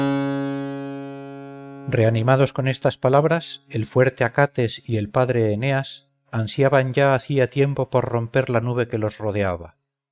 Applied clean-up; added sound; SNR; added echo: neural mask model RNNoise.